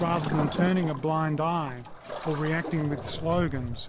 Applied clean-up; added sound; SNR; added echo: none; Waves, surf; 7 dB; none.